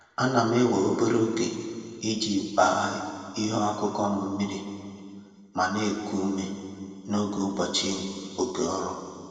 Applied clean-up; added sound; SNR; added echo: none; none; none; reverberation time 2.1 s.